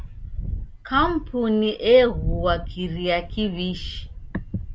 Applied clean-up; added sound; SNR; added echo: none; Wind; 8 dB; none.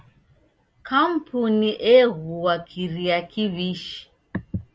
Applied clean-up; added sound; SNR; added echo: none; none; none; none.